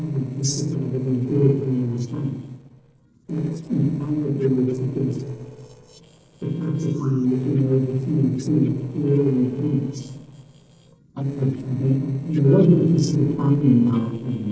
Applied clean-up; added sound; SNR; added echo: neural separator model SepFormer DNS4.